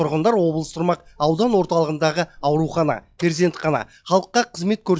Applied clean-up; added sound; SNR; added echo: classical method log-MMSE.